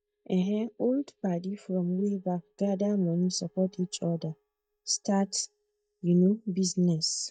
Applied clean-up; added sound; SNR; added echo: neural mask model DeepFilterNet 3.